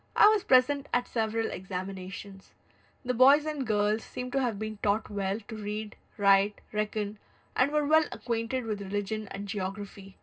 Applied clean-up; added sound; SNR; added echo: none; none; none; reverberation time 0.2 s.